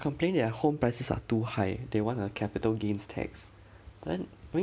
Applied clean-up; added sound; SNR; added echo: none; none; none; none.